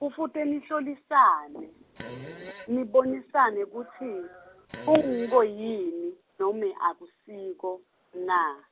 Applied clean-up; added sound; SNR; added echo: none; Fart; 18 dB; none.